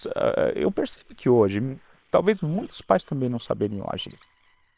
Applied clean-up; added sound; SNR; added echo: neural separator model SepFormer WHAM!.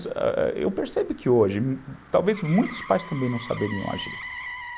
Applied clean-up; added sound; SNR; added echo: none; Motor vehicle (road); 15 dB; none.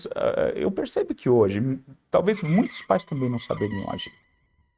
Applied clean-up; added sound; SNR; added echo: neural mask model RNNoise.